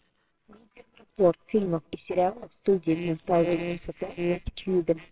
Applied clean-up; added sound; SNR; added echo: neural separator model SepFormer WHAMR!.